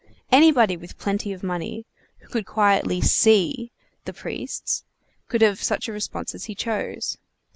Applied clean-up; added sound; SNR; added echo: none; none; none; none.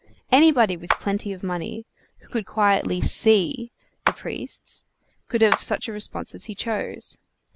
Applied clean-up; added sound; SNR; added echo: none; Clapping; 8 dB; none.